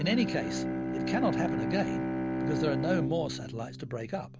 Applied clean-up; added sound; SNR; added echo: none; Bowed string instrument; -1 dB; none.